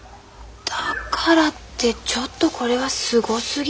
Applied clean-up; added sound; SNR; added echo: none; none; none; none.